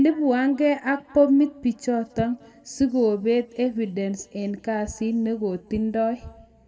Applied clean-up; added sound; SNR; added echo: none; none; none; reverberation time 1.9 s.